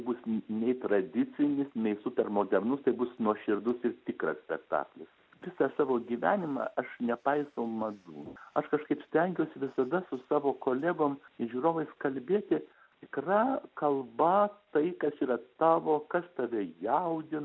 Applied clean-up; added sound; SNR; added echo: none; none; none; none.